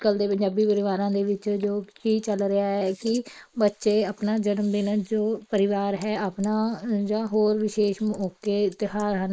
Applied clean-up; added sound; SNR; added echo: neural mask model Resemble Enhance denoiser.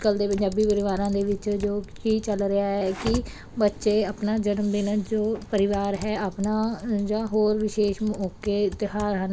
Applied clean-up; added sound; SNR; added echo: none; Typing; 14 dB; none.